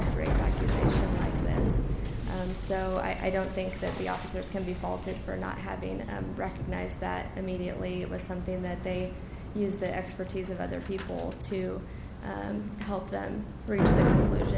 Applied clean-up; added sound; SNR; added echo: none; Bicycle; -3 dB; none.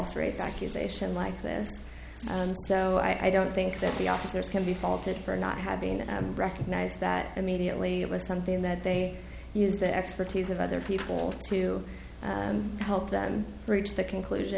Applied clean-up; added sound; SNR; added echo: none; none; none; none.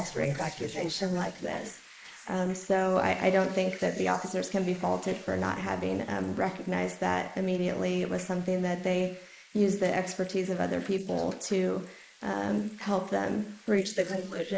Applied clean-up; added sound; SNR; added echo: neural mask model Resemble Enhance denoiser.